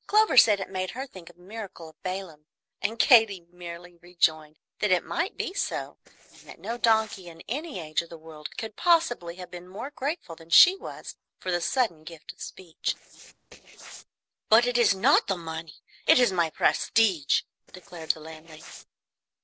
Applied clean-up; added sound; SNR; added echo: neural separator model SepFormer DNS4.